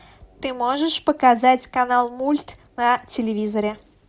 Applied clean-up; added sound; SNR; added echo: none; none; none; none.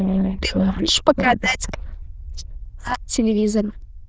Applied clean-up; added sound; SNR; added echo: neural diffusion model UNIVERSE++.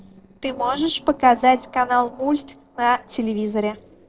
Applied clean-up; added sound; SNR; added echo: neural separator model SepFormer DNS4.